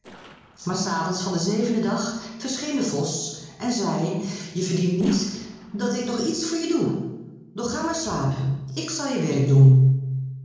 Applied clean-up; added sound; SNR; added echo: neural separator model SepFormer DNS4.